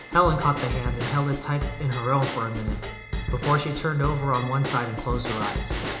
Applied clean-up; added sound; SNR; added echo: none; Bell / Drum / Drum kit; 5 dB; reverberation time 0.8 s.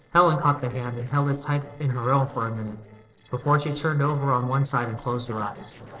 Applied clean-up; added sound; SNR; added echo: neural separator model SepFormer DNS4.